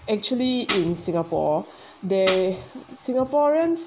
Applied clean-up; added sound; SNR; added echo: none; Tambourine; 12 dB; none.